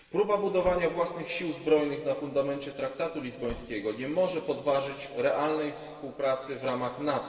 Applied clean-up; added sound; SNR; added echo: none; Slam / Wood; 19 dB; reverberation time 2.3 s.